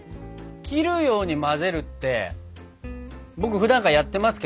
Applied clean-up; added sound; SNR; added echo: none; none; none; none.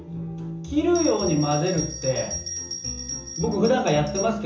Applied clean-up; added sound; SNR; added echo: none; Bell; 10 dB; reverberation time 0.7 s.